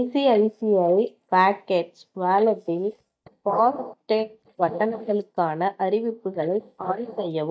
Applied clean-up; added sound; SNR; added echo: neural mask model DeepFilterNet 3.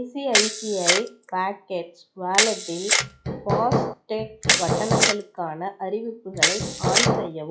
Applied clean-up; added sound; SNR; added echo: classical method log-MMSE.